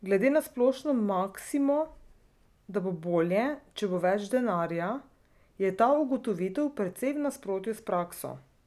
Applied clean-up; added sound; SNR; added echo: none; none; none; none.